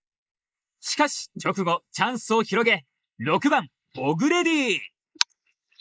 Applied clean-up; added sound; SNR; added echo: neural mask model Resemble Enhance denoiser.